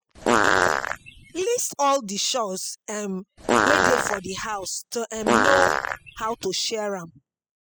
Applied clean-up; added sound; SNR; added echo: classical method spectral subtraction.